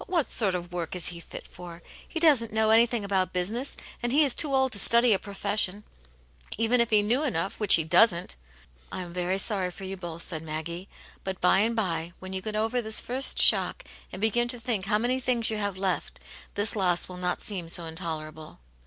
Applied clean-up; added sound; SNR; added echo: none; none; none; none.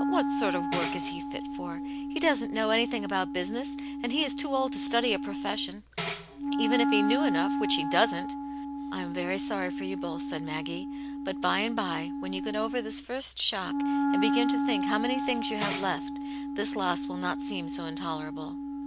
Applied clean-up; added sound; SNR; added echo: none; Tambourine + Wind instrument, woodwind instrument; 0 dB; none.